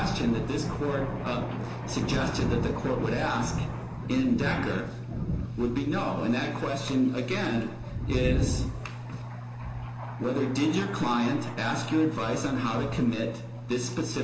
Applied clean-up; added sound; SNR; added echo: none; Thunder; 6 dB; reverberation time 0.5 s.